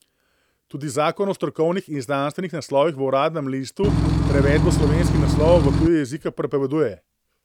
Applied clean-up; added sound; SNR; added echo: none; Engine / Truck / Car; -4 dB; none.